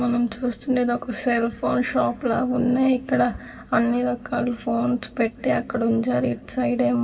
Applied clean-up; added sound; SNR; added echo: none; none; none; reverberation time 3.0 s.